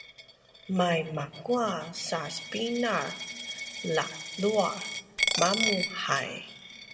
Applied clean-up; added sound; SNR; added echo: none; Coin (dropping); 5 dB; reverberation time 1.0 s.